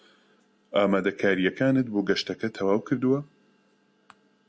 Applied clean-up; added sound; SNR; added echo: none; none; none; none.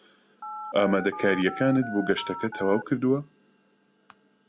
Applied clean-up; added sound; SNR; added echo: none; Telephone; 10 dB; none.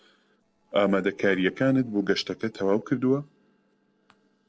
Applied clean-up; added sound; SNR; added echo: neural separator model SepFormer DNS4.